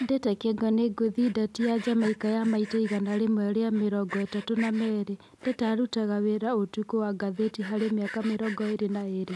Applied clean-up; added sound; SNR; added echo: none; Sawing; 19 dB; none.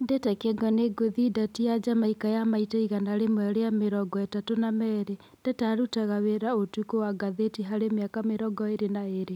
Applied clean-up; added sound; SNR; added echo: none; none; none; none.